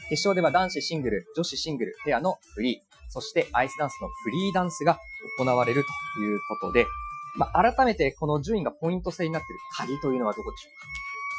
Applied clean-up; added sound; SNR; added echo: classical method Wiener filter.